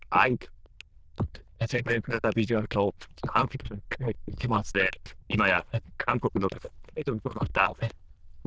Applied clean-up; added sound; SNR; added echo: neural diffusion model UNIVERSE++.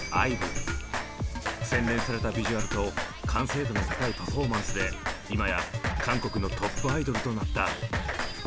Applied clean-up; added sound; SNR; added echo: none; Drum kit; 0 dB; none.